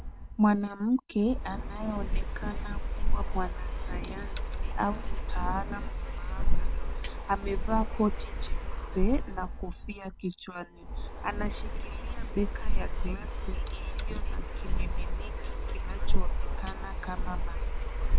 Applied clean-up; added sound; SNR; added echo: neural separator model SepFormer WHAM!.